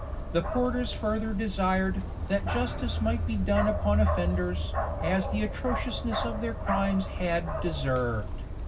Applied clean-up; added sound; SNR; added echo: none; Bark; 1 dB; reverberation time 0.4 s.